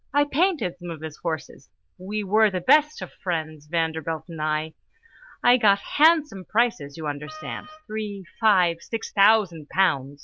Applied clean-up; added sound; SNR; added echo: neural diffusion model UNIVERSE++.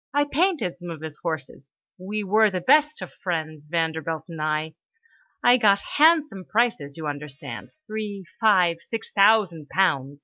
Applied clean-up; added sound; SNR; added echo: neural mask model DeepFilterNet 3.